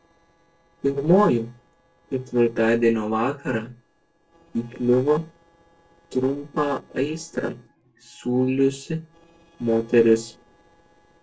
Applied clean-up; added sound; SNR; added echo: neural separator model SepFormer DNS4.